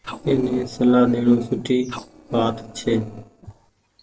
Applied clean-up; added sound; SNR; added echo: neural separator model SepFormer DNS4.